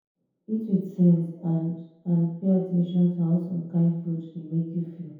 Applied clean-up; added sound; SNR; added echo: none; none; none; reverberation time 0.8 s.